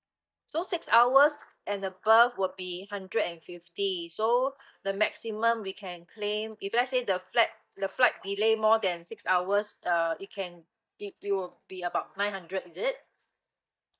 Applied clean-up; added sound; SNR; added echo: neural mask model DeepFilterNet 3.